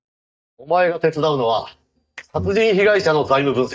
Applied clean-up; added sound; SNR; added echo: neural mask model DeepFilterNet 3.